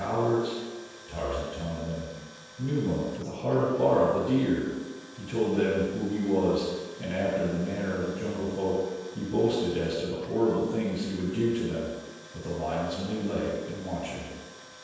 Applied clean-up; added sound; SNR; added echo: none; Tools; 20 dB; reverberation time 1.2 s.